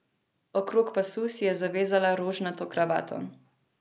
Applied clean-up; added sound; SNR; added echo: none; none; none; none.